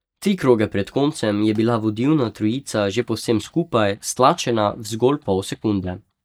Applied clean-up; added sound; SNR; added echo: neural mask model DeepFilterNet 3.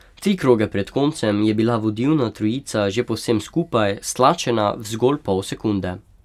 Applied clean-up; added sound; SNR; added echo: none; none; none; none.